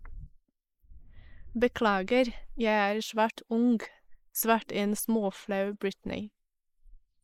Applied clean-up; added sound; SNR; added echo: neural mask model Resemble Enhance denoiser.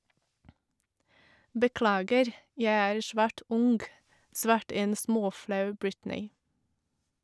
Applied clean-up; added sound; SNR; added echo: none; none; none; none.